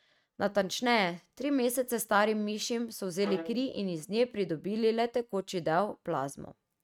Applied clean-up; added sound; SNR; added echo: neural mask model RNNoise.